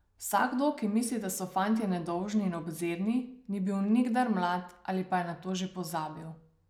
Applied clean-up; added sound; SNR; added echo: none; none; none; none.